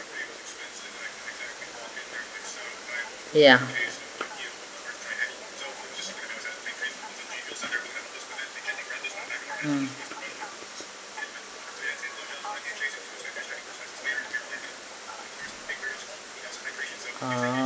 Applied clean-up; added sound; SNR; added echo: none; none; none; none.